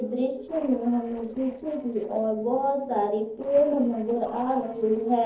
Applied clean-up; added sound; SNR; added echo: neural separator model SepFormer DNS4.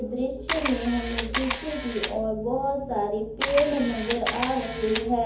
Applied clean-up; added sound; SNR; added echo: none; Camera; 3 dB; reverberation time 0.5 s.